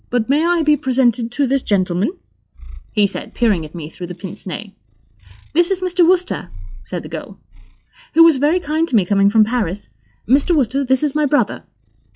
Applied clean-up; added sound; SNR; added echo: classical method log-MMSE.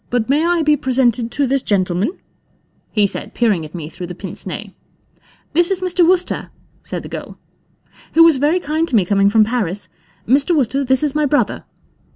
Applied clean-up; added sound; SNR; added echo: none; none; none; none.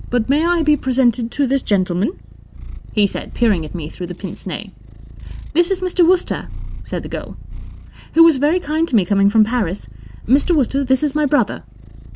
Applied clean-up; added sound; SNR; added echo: none; Purr; 12 dB; none.